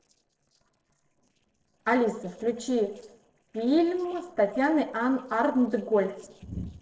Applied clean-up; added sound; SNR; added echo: neural separator model SepFormer DNS4.